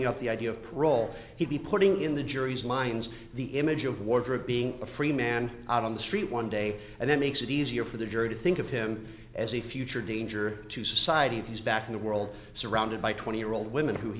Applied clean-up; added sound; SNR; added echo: none; none; none; none.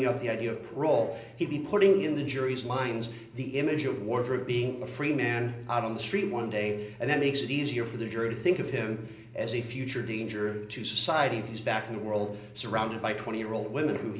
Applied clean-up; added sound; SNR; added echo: none; none; none; reverberation time 0.5 s.